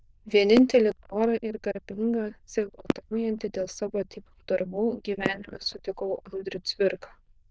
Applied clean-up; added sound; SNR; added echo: neural diffusion model UNIVERSE++.